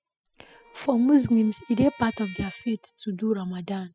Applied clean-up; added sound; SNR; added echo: classical method spectral subtraction.